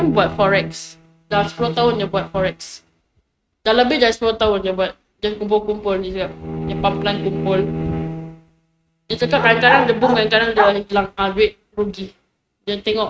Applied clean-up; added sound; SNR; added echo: neural mask model RNNoise.